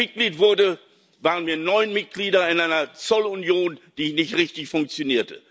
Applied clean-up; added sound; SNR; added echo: none; none; none; none.